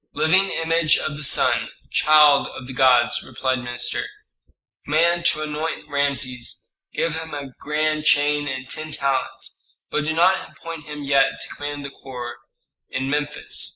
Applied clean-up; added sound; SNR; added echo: neural mask model Resemble Enhance denoiser.